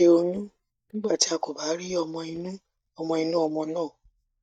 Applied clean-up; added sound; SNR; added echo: neural mask model DeepFilterNet 3.